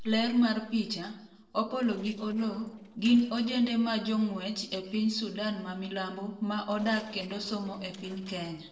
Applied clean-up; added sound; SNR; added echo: neural separator model SepFormer DNS4.